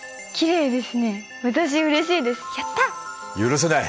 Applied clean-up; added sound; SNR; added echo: none; none; none; none.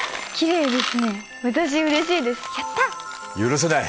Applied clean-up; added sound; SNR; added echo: none; Coin (dropping); 10 dB; none.